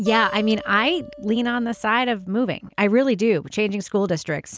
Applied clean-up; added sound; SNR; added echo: none; Acoustic guitar; 17 dB; none.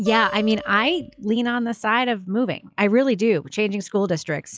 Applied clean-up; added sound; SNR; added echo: classical method log-MMSE.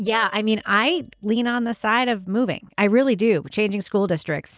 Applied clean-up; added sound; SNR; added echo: neural mask model DeepFilterNet 3.